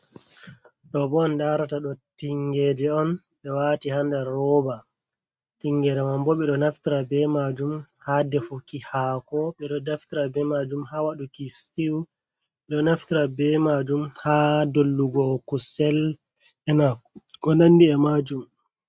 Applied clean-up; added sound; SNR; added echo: neural mask model RNNoise.